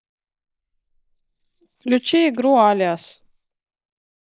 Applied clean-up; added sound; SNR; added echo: neural mask model Resemble Enhance denoiser.